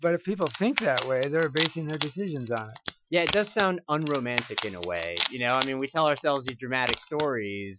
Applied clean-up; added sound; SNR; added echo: classical method Wiener filter.